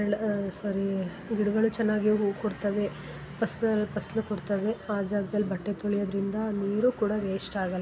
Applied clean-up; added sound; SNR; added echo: none; none; none; none.